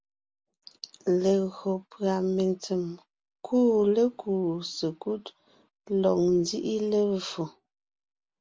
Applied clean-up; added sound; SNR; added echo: none; none; none; none.